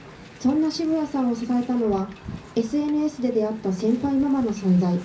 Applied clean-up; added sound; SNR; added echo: none; Wind; 19 dB; reverberation time 0.5 s.